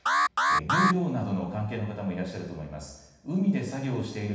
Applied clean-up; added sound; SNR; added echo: none; Alarm; -3 dB; reverberation time 0.9 s.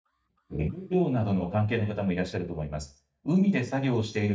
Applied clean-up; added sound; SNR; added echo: neural mask model DeepFilterNet 3.